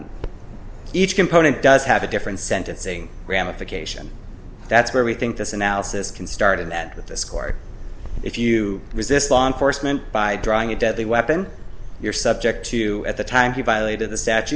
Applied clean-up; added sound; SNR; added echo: none; Bird vocalization, bird call, bird song; 14 dB; none.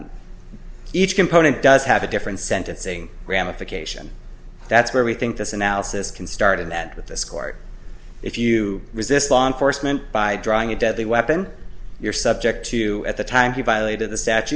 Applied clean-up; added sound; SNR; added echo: none; none; none; none.